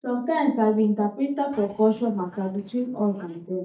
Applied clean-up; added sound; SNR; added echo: neural mask model DeepFilterNet 3.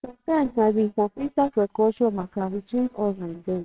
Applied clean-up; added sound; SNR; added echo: neural separator model SepFormer WHAMR!.